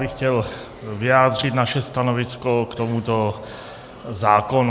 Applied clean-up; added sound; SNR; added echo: none; none; none; none.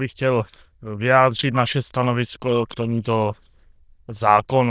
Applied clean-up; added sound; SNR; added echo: neural diffusion model UNIVERSE++.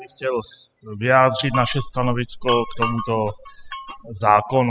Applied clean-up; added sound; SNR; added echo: classical method spectral subtraction.